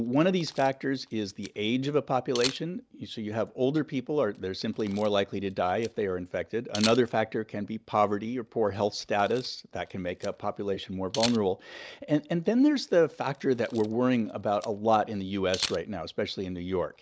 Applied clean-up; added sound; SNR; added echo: none; Camera; 16 dB; none.